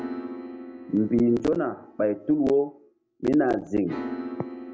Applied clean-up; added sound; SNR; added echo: none; Piano; 13 dB; none.